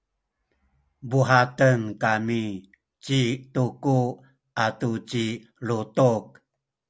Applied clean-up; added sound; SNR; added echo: none; none; none; none.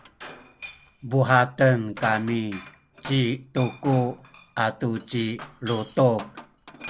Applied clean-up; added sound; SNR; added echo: none; Glass; 17 dB; none.